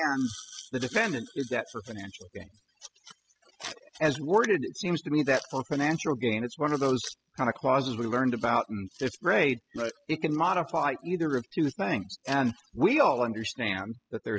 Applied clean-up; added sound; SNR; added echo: classical method spectral subtraction.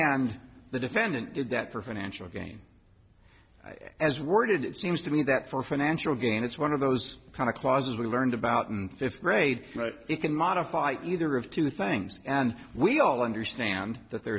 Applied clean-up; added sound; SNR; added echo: none; none; none; none.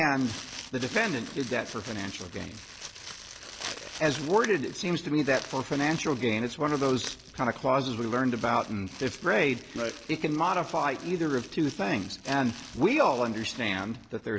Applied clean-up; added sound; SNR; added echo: none; Crumpling, crinkling; 15 dB; none.